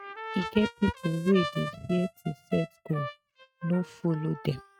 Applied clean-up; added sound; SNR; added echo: neural mask model RNNoise.